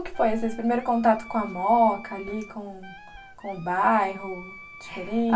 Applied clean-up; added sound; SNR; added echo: none; Wind instrument, woodwind instrument; 20 dB; reverberation time 0.2 s.